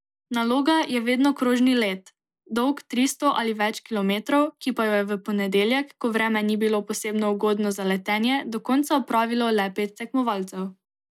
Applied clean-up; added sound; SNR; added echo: neural mask model Resemble Enhance denoiser.